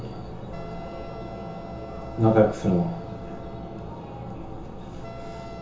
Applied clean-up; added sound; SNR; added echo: none; Wind instrument, woodwind instrument; 17 dB; reverberation time 0.7 s.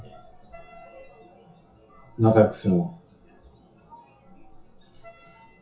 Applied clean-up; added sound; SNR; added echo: classical method WPE with log-MMSE.